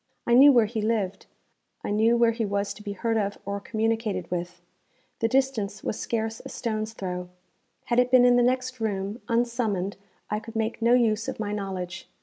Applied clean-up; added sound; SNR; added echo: none; none; none; none.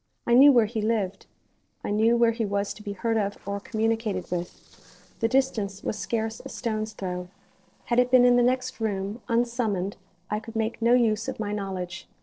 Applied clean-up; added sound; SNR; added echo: neural separator model SepFormer DNS4.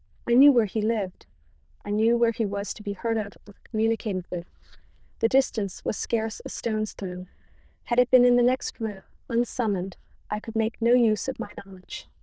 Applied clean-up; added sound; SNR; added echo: neural diffusion model UNIVERSE++.